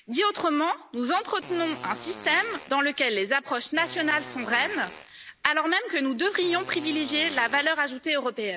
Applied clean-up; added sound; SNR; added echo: none; Fart; 17 dB; none.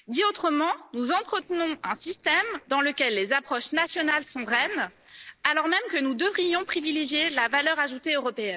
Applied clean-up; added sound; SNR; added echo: neural separator model SepFormer DNS4.